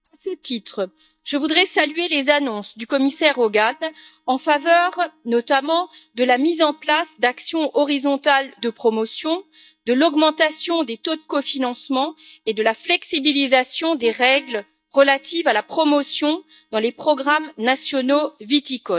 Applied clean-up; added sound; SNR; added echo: neural mask model DeepFilterNet 3.